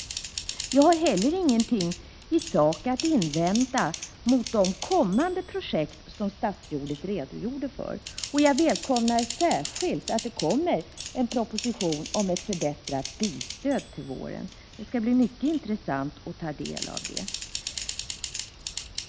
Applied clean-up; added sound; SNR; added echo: none; Typing; 11 dB; none.